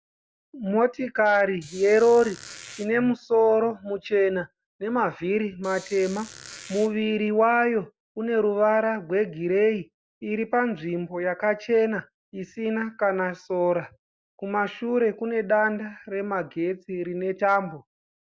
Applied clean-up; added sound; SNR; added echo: none; Squeak; 18 dB; none.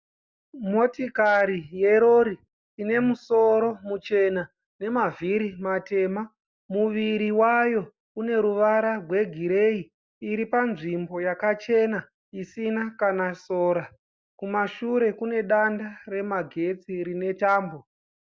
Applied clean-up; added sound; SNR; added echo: none; none; none; none.